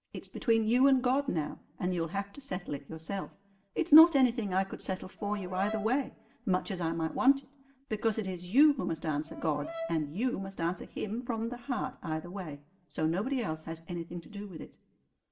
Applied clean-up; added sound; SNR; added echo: none; Brass instrument; 13 dB; reverberation time 0.5 s.